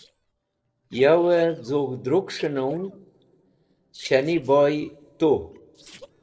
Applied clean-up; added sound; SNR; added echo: neural separator model SepFormer DNS4.